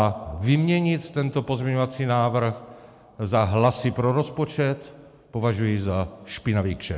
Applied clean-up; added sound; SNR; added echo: none; none; none; none.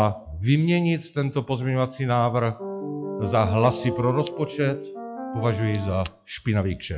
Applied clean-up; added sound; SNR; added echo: classical method log-MMSE.